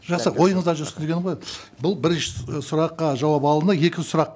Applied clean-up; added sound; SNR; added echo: none; none; none; none.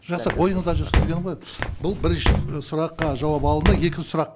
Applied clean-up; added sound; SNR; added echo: none; Walk, footsteps; 0 dB; none.